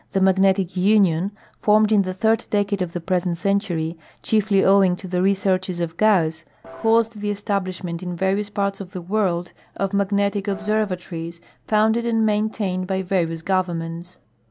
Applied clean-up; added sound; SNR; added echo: none; Piano; 17 dB; none.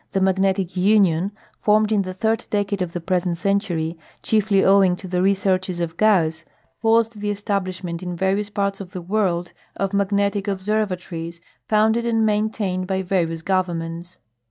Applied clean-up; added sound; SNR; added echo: neural mask model DeepFilterNet 3.